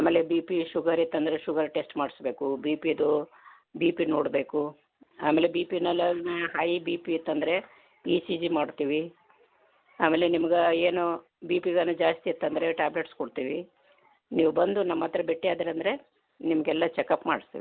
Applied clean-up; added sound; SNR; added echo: none; none; none; none.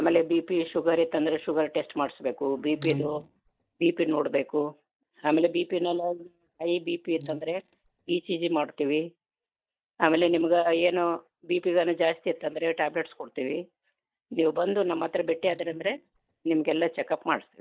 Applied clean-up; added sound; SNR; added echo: neural mask model DeepFilterNet 3.